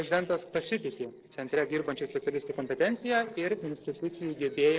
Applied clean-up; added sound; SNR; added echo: neural separator model SepFormer DNS4.